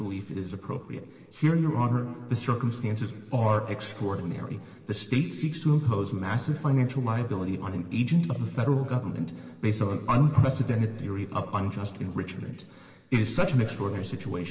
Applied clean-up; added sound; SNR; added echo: none; none; none; reverberation time 2.3 s.